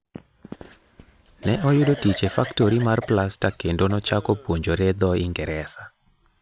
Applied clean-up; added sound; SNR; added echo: none; Cough; 15 dB; none.